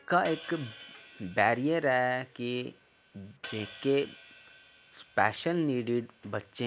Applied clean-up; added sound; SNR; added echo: none; Hi-hat; 20 dB; none.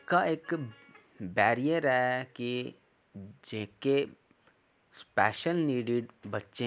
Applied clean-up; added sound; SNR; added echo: none; none; none; none.